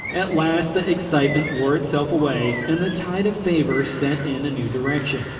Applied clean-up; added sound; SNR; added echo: none; Bird; 12 dB; reverberation time 2.0 s.